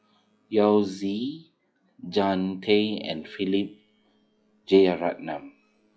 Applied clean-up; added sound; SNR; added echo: classical method log-MMSE.